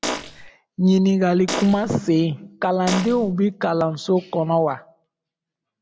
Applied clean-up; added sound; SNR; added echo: none; Fart; 7 dB; none.